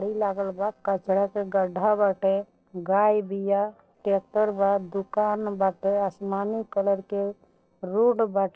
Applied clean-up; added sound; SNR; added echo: neural separator model SepFormer DNS4.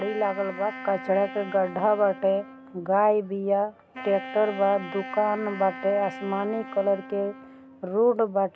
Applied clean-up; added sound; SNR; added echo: none; Wind instrument, woodwind instrument; 14 dB; none.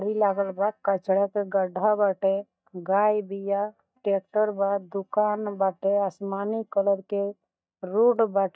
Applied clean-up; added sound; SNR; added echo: neural mask model DeepFilterNet 3.